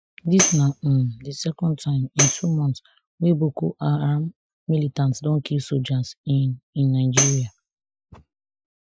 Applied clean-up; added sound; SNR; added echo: classical method Wiener filter.